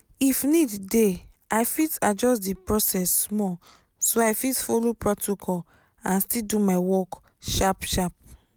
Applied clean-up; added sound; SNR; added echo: none; none; none; none.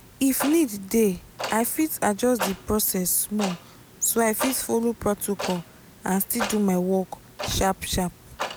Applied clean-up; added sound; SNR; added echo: none; Clock; 12 dB; none.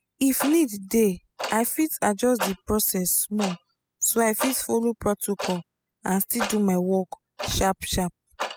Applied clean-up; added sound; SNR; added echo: classical method spectral subtraction.